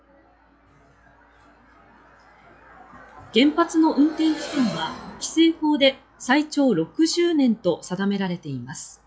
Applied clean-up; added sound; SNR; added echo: classical method log-MMSE.